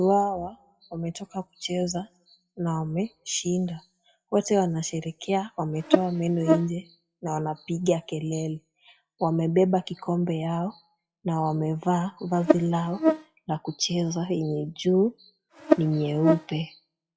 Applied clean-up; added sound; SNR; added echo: classical method WPE with log-MMSE.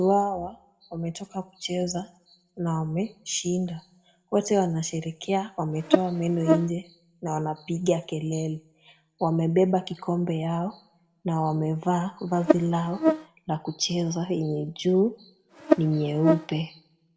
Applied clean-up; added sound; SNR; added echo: none; Buzz; -2 dB; reverberation time 0.5 s.